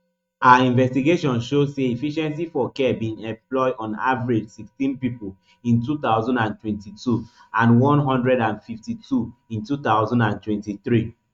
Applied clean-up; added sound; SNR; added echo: neural mask model RNNoise.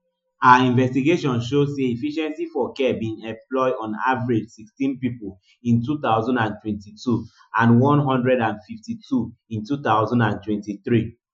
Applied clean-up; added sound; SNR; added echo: classical method Wiener filter.